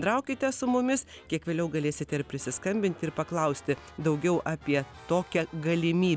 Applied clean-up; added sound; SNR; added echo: none; none; none; none.